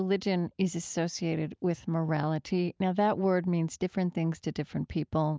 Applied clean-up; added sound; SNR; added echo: none; none; none; none.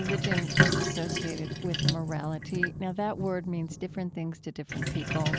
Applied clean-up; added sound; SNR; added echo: none; Sink (filling or washing); -2 dB; none.